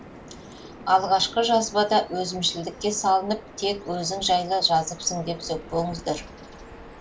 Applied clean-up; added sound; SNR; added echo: none; Bird vocalization, bird call, bird song; 17 dB; reverberation time 0.2 s.